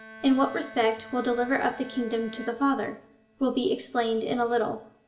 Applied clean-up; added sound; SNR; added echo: none; Bowed string instrument; 20 dB; reverberation time 0.6 s.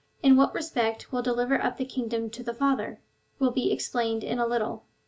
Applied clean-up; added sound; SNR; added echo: none; none; none; none.